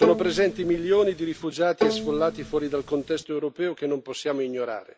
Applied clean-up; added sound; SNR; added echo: none; Bowed string instrument; 4 dB; none.